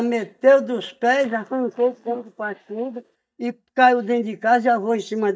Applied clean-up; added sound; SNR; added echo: neural mask model DeepFilterNet 3.